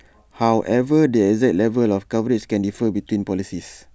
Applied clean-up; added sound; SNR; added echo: none; none; none; none.